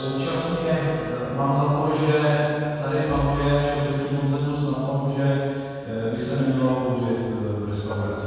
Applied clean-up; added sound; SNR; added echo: none; Camera; 17 dB; reverberation time 2.1 s.